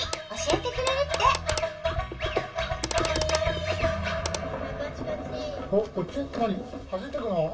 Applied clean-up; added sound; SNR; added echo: none; Clock; 9 dB; reverberation time 0.2 s.